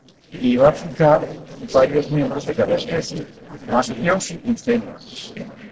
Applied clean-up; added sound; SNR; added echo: neural separator model SepFormer DNS4.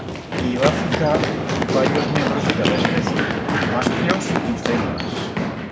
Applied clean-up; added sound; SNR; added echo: none; Run; -4 dB; reverberation time 0.6 s.